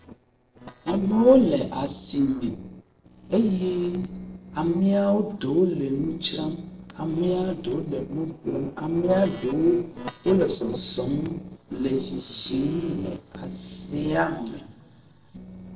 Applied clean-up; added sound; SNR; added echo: neural separator model SepFormer DNS4.